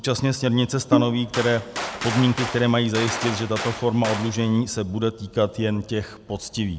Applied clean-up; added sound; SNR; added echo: none; Gunshot, gunfire + Bowed string instrument; 6 dB; none.